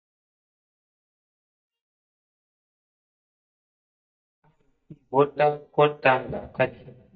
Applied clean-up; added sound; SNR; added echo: neural mask model DeepFilterNet 3.